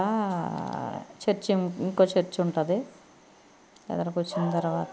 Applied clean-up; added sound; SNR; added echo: none; none; none; none.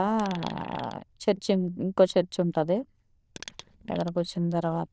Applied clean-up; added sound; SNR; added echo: neural diffusion model UNIVERSE++.